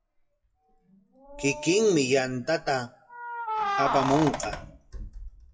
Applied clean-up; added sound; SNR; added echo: classical method WPE with log-MMSE.